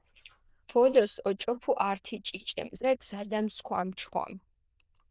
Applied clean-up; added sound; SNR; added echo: neural diffusion model UNIVERSE++.